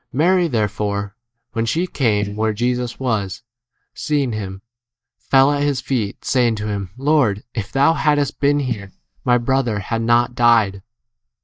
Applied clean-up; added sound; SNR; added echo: neural mask model DeepFilterNet 3.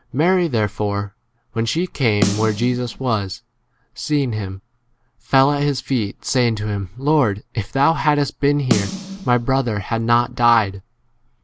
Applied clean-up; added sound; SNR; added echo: none; Snare drum; 8 dB; none.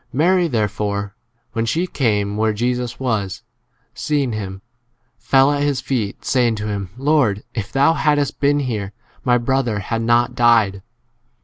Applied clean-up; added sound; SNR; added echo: none; none; none; none.